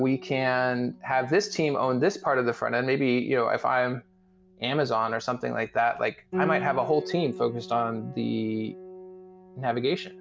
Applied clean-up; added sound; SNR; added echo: none; Piano; 14 dB; none.